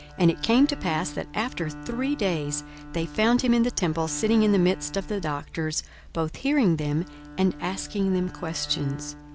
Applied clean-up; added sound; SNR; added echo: none; Bowed string instrument; 16 dB; none.